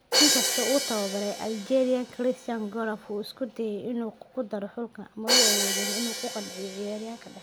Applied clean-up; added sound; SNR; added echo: none; Crash cymbal; 0 dB; none.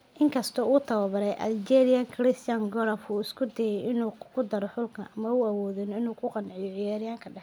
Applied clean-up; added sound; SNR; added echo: none; none; none; none.